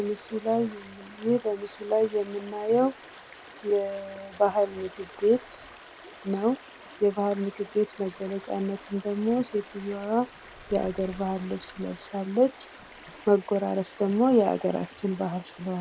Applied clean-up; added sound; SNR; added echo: none; Stream; 19 dB; none.